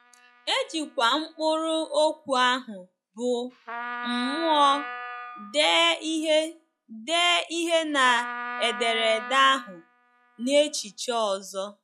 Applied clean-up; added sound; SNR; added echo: classical method log-MMSE.